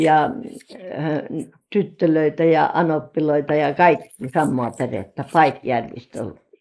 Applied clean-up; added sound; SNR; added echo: neural mask model Resemble Enhance denoiser.